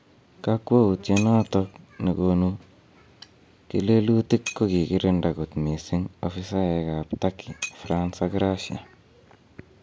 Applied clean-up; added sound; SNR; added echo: none; Shatter; 19 dB; none.